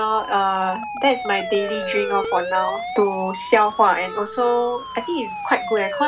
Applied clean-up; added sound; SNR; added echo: none; Siren; 8 dB; none.